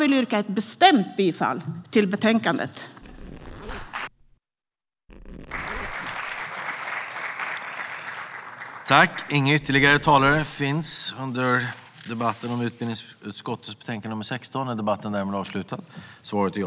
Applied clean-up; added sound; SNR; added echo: none; Zipper (clothing); 15 dB; none.